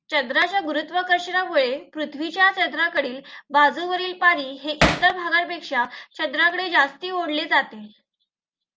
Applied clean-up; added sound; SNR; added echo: none; Hammer; -2 dB; none.